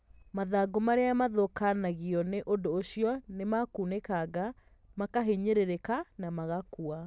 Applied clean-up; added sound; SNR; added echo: none; none; none; none.